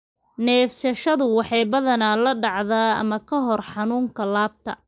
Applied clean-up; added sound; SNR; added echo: neural mask model Resemble Enhance denoiser.